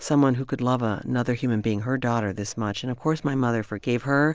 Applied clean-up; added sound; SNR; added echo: none; none; none; none.